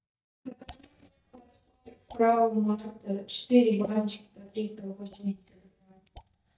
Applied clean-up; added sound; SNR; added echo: neural mask model DeepFilterNet 3.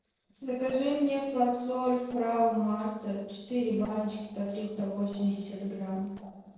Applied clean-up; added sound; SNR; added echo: neural separator model SepFormer DNS4.